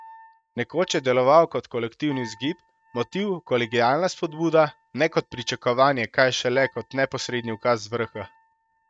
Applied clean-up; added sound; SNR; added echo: neural mask model RNNoise.